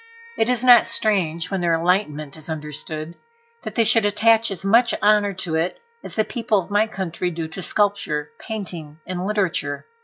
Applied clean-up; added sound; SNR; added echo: classical method log-MMSE.